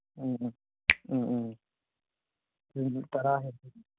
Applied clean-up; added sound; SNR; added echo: none; Finger snapping; 2 dB; none.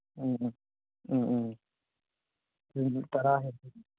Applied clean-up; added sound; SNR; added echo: none; none; none; none.